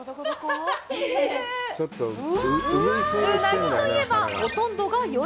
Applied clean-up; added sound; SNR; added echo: none; none; none; none.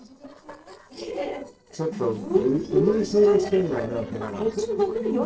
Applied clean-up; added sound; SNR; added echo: neural separator model SepFormer DNS4.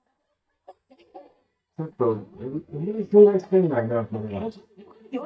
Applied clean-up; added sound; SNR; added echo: neural mask model DeepFilterNet 3.